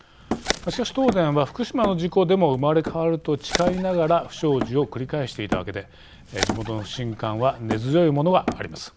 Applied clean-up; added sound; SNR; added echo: none; Hammer + Bird; 9 dB; none.